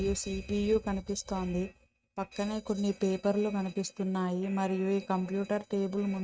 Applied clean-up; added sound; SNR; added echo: neural mask model RNNoise.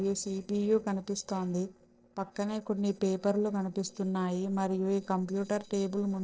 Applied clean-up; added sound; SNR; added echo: neural separator model SepFormer DNS4.